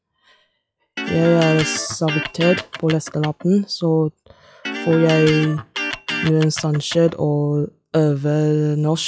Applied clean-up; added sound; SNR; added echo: classical method log-MMSE.